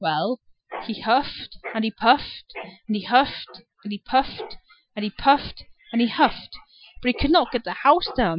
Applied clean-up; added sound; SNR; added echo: classical method Wiener filter.